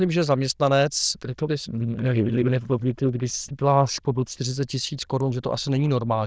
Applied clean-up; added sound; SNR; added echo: neural diffusion model UNIVERSE++.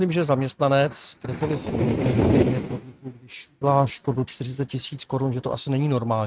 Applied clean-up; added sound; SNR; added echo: neural mask model RNNoise.